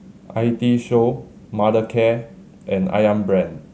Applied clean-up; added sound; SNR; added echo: none; none; none; none.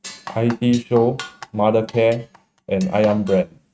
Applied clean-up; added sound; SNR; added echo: neural mask model RNNoise.